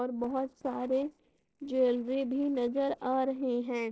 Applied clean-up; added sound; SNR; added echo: neural separator model SepFormer DNS4.